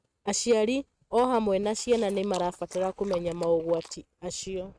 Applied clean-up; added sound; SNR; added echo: neural mask model RNNoise.